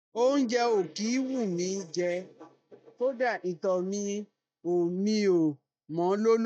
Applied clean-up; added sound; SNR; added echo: neural mask model DeepFilterNet 3.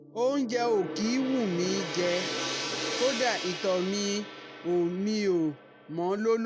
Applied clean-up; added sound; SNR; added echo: none; Gong; 8 dB; none.